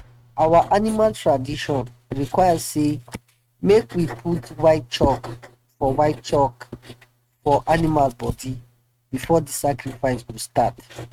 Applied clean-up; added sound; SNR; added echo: neural mask model RNNoise.